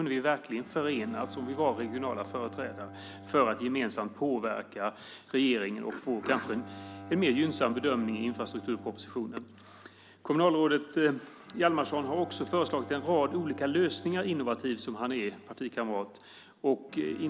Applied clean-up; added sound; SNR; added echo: none; Bowed string instrument; 17 dB; none.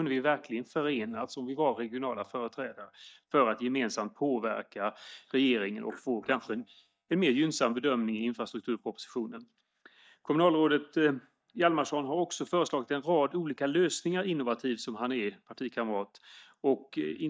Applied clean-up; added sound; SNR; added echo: neural mask model DeepFilterNet 3.